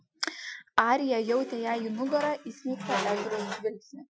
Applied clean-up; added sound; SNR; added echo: classical method Wiener filter.